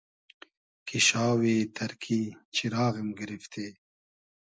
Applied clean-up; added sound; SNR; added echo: none; none; none; none.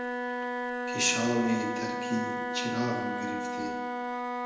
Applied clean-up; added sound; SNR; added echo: none; Wind instrument, woodwind instrument; 0 dB; reverberation time 1.0 s.